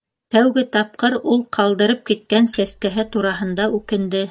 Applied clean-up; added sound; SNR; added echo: neural mask model DeepFilterNet 3.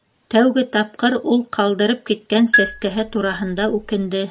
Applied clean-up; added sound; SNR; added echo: none; Marimba, xylophone; 5 dB; none.